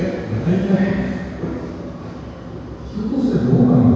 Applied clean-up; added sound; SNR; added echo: none; none; none; reverberation time 2.0 s.